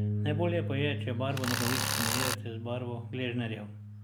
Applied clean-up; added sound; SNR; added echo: none; Tools + Bass guitar; -1 dB; none.